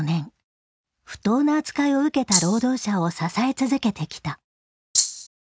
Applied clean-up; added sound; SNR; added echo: none; Rattle (instrument); -2 dB; none.